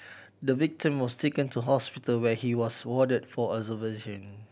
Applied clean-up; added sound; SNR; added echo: none; none; none; none.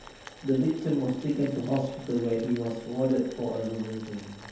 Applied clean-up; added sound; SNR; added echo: none; Boiling; 19 dB; reverberation time 0.9 s.